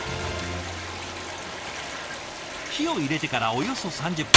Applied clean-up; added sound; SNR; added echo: none; Toilet flush; -3 dB; none.